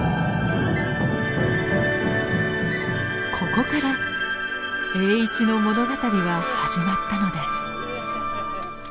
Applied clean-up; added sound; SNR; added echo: none; Bowed string instrument; 16 dB; none.